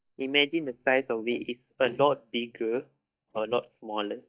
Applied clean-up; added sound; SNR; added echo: neural mask model DeepFilterNet 3.